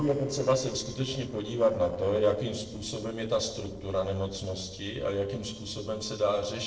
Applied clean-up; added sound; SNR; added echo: neural separator model SepFormer DNS4.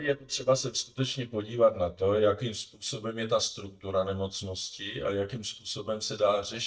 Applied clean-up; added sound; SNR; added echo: neural mask model DeepFilterNet 3.